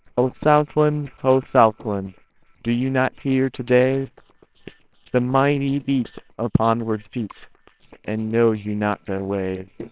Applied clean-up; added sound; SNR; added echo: neural separator model SepFormer WHAMR!.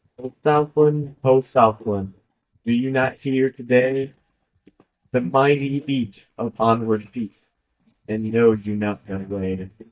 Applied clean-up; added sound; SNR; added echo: neural mask model DeepFilterNet 3.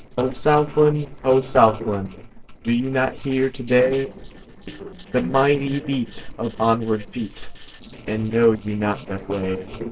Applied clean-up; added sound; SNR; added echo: neural separator model SepFormer DNS4.